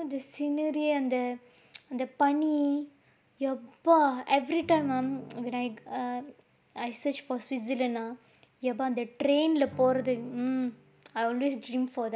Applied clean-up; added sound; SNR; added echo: none; Acoustic guitar / Strum; 18 dB; none.